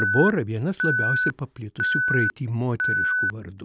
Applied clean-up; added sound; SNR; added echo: none; Alarm; -1 dB; none.